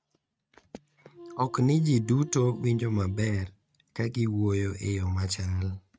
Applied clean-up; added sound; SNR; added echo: neural mask model RNNoise.